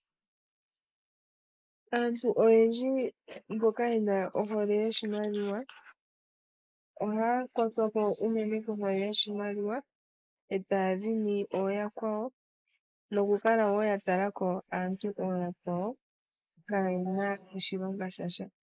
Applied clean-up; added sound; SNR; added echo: neural mask model Resemble Enhance denoiser.